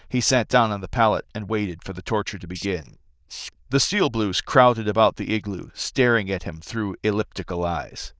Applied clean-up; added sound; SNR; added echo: neural diffusion model UNIVERSE++.